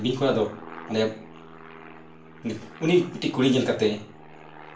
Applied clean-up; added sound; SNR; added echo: none; Aircraft; 18 dB; reverberation time 0.4 s.